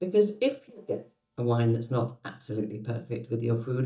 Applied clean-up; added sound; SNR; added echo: neural mask model DeepFilterNet 3.